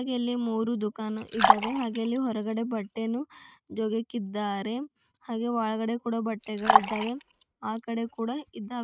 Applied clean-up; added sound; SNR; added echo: neural mask model RNNoise.